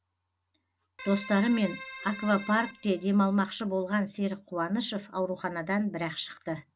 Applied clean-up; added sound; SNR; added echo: none; Keyboard (musical); 14 dB; none.